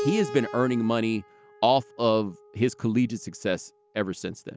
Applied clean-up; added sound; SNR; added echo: none; Keyboard (musical); 14 dB; none.